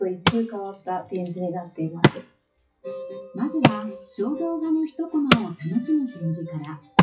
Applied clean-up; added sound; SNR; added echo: classical method WPE with log-MMSE.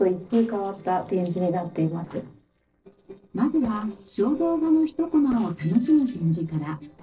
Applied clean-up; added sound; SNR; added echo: neural separator model SepFormer DNS4.